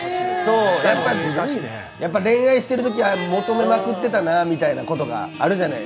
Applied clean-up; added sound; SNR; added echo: none; none; none; none.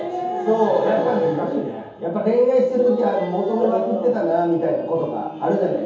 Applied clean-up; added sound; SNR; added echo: none; none; none; reverberation time 0.7 s.